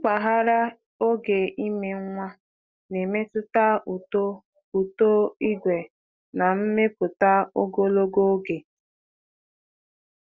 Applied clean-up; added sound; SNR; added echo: none; none; none; none.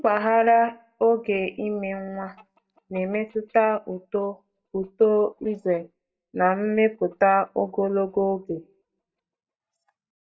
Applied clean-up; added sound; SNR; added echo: neural mask model DeepFilterNet 3.